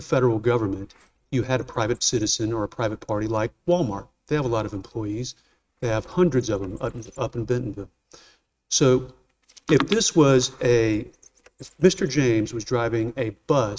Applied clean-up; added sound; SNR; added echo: neural mask model RNNoise.